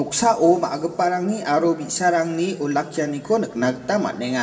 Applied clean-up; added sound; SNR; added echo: none; none; none; reverberation time 2.6 s.